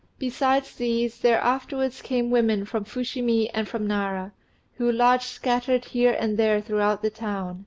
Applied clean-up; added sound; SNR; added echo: none; none; none; none.